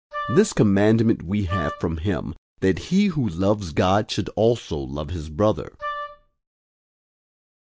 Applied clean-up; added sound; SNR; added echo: none; Wind instrument, woodwind instrument; 10 dB; none.